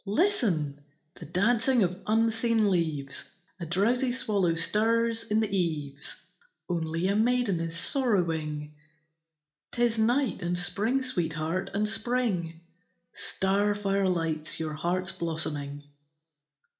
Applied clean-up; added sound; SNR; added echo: none; none; none; reverberation time 0.4 s.